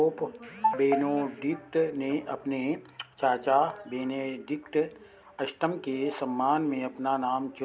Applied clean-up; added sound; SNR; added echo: none; none; none; none.